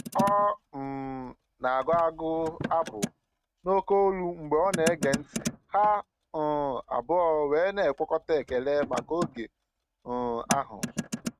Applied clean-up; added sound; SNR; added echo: neural mask model RNNoise.